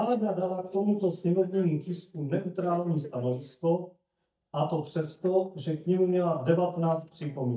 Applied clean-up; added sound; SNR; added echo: neural mask model DeepFilterNet 3.